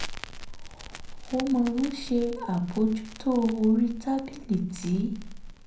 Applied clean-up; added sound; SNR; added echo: none; Crackle; 11 dB; reverberation time 0.5 s.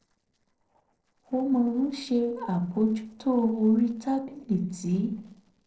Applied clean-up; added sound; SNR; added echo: neural separator model SepFormer DNS4.